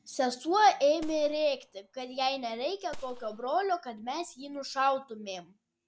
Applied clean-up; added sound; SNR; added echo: none; Gunshot, gunfire; 17 dB; none.